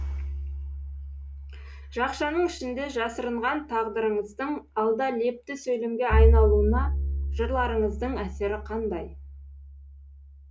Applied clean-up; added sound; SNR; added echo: none; Bowed string instrument; 1 dB; none.